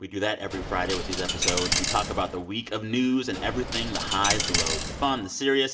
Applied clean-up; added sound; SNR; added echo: none; Coin (dropping); 1 dB; reverberation time 0.7 s.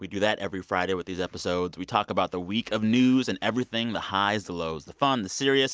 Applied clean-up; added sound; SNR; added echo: none; none; none; none.